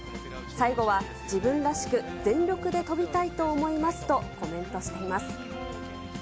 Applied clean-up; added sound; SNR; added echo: none; none; none; none.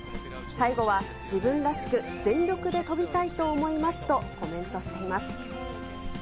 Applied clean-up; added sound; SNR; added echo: none; Bird vocalization, bird call, bird song; 17 dB; none.